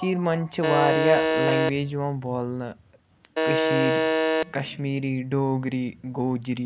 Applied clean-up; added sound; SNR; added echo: none; Alarm; -3 dB; none.